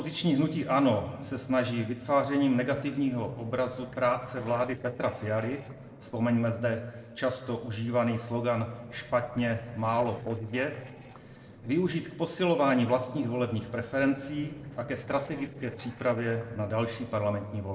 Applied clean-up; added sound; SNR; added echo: neural separator model SepFormer DNS4.